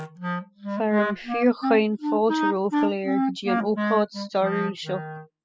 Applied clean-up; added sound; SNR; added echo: classical method spectral subtraction.